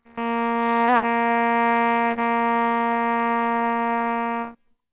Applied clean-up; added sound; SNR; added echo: neural separator model SepFormer WHAMR!.